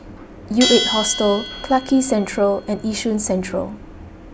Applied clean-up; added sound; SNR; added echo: none; Bell; 8 dB; none.